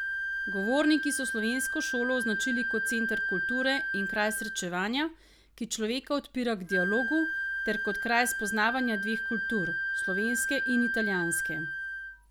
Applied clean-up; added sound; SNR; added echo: none; Wind instrument, woodwind instrument; 1 dB; none.